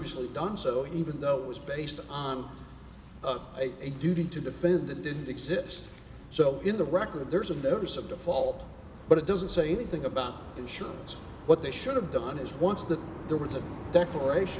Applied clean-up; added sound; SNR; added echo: none; Chirp, tweet; 14 dB; none.